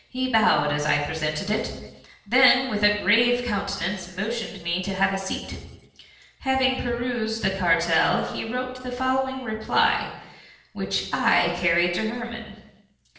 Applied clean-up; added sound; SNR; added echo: none; none; none; reverberation time 0.8 s.